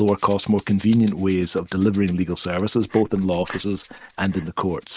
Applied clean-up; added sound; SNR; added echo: neural mask model RNNoise.